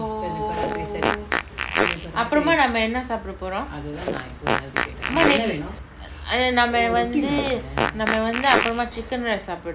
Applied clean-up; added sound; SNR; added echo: none; Fart; 2 dB; none.